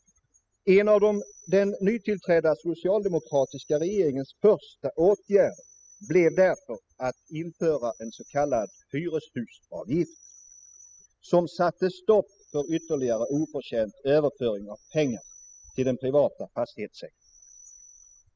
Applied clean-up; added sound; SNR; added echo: classical method spectral subtraction.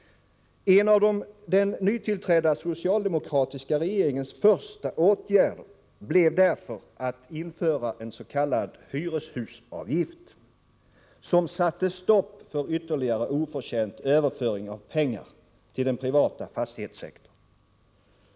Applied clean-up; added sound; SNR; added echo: none; none; none; none.